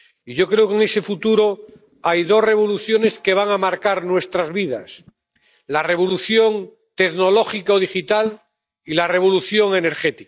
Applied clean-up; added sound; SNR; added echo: neural mask model DeepFilterNet 3.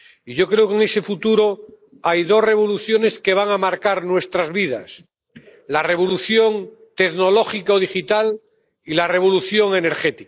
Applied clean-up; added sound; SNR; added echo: neural mask model Resemble Enhance denoiser.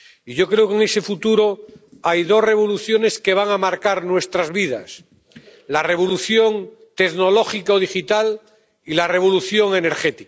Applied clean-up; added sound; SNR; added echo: none; none; none; none.